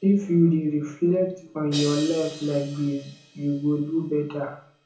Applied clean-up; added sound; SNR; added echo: none; Crash cymbal; 18 dB; reverberation time 0.7 s.